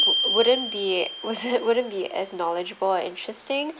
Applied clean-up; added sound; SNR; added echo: none; Glockenspiel; 4 dB; none.